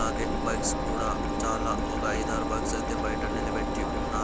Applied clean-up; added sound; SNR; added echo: none; Engine; -5 dB; none.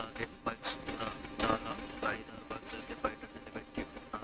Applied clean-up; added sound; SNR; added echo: neural mask model RNNoise.